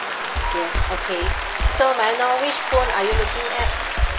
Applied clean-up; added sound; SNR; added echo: none; Applause + Walk, footsteps; -1 dB; none.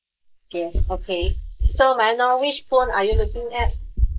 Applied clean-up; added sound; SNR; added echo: neural mask model Resemble Enhance denoiser.